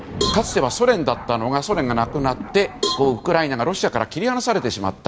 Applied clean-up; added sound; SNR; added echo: none; Cowbell + Thunder; 9 dB; none.